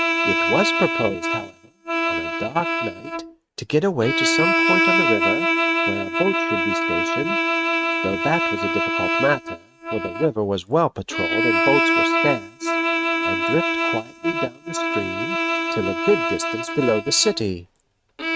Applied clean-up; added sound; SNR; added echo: neural mask model RNNoise.